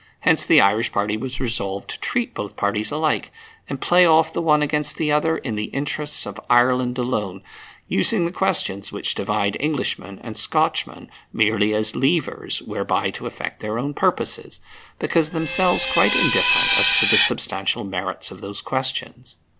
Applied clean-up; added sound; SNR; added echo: none; Screech; -4 dB; none.